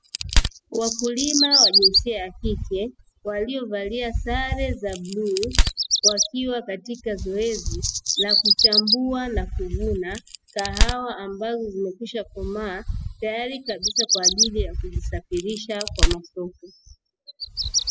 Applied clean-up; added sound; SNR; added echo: classical method spectral subtraction.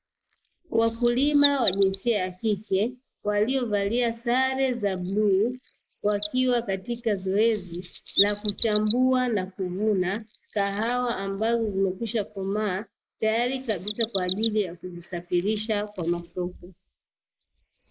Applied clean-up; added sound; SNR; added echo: neural mask model Resemble Enhance denoiser.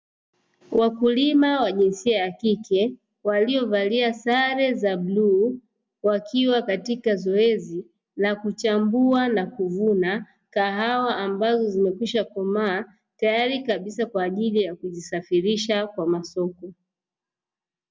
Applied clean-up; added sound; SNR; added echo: none; none; none; none.